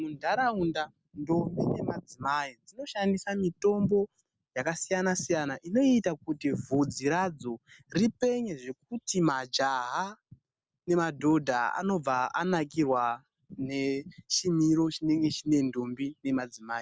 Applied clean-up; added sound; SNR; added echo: none; none; none; none.